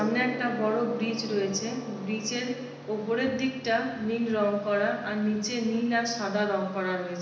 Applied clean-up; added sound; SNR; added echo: none; Gong; 13 dB; reverberation time 1.0 s.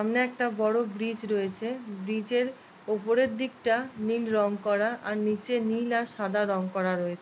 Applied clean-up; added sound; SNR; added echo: none; none; none; none.